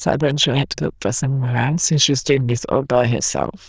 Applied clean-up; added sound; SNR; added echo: neural diffusion model UNIVERSE++.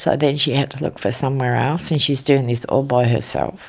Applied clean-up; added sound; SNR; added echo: none; none; none; none.